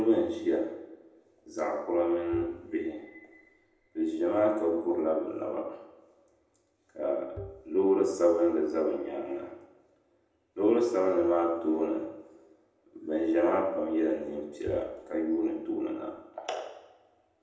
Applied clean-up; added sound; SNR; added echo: none; Bowed string instrument; 18 dB; reverberation time 0.8 s.